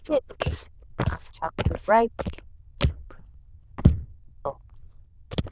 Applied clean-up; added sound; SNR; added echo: neural diffusion model UNIVERSE++.